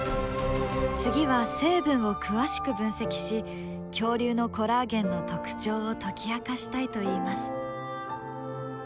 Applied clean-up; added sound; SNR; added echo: none; none; none; none.